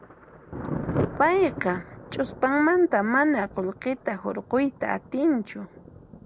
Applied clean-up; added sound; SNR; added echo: none; Thunder; 11 dB; none.